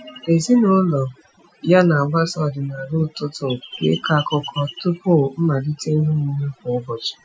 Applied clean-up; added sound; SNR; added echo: classical method Wiener filter.